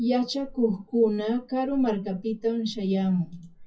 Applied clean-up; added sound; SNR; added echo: classical method WPE with log-MMSE.